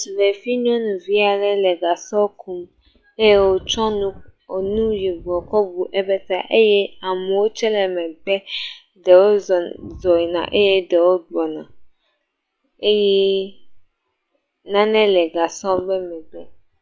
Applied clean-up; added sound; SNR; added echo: classical method log-MMSE.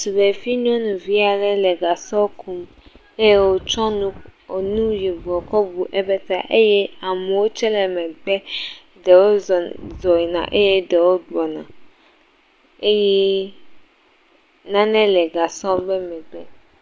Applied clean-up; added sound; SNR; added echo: none; Wind; 19 dB; none.